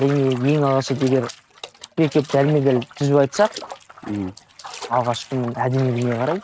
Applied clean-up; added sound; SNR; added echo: neural mask model RNNoise.